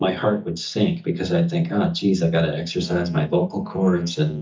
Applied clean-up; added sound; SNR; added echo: neural mask model DeepFilterNet 3.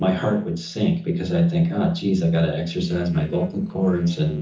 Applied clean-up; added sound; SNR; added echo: neural separator model SepFormer DNS4.